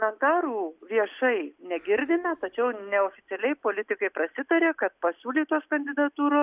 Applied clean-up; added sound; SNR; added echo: none; none; none; none.